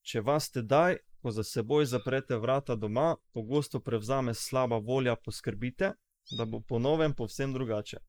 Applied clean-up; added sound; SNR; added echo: neural mask model Resemble Enhance denoiser.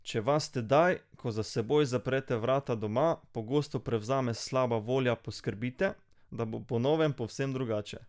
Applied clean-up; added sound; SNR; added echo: none; none; none; none.